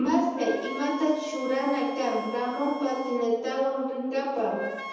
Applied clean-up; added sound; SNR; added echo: none; Wind instrument, woodwind instrument; 12 dB; reverberation time 1.1 s.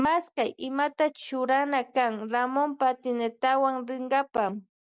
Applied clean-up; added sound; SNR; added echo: none; none; none; none.